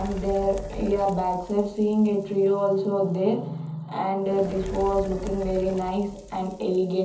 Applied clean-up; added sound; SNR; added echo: none; Fire; 14 dB; reverberation time 0.7 s.